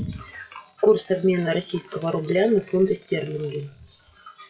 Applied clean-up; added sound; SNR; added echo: classical method WPE with log-MMSE.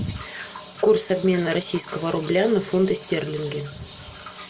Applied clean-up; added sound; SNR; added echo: none; none; none; none.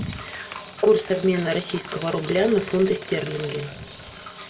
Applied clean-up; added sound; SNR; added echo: none; Squeak; 17 dB; reverberation time 0.5 s.